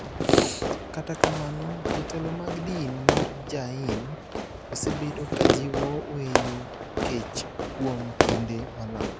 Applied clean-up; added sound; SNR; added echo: none; Fireworks; -5 dB; none.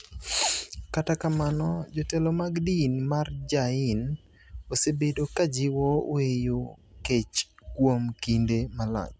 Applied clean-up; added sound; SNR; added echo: none; none; none; none.